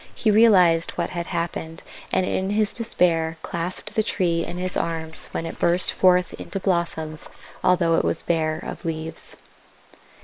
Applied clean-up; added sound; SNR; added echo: neural separator model SepFormer WHAM!.